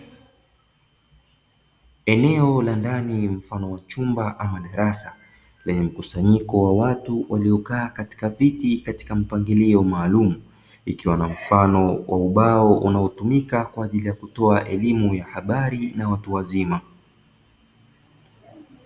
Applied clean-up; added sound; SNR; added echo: none; none; none; none.